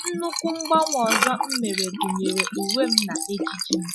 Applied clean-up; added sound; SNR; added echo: classical method Wiener filter.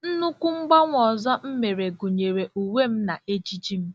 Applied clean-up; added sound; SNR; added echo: none; none; none; none.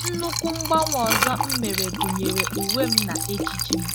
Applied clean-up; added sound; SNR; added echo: none; Liquid; -2 dB; none.